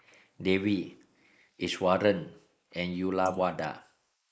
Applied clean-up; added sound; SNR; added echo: neural mask model Resemble Enhance denoiser.